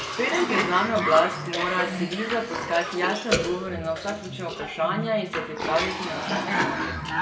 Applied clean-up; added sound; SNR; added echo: none; Cough; 2 dB; reverberation time 0.9 s.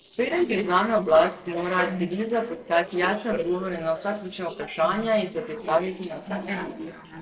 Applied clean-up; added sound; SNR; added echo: neural separator model SepFormer DNS4.